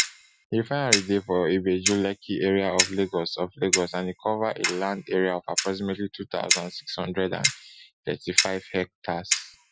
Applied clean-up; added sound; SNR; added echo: classical method Wiener filter.